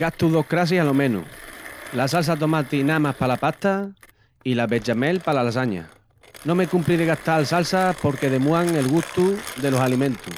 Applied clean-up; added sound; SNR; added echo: none; Mechanisms; 17 dB; none.